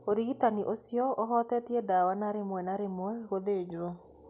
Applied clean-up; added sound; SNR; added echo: none; none; none; none.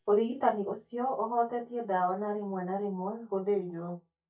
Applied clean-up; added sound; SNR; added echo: neural mask model DeepFilterNet 3.